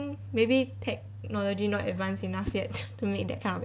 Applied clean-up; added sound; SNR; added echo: none; Whoosh, swoosh, swish; 16 dB; none.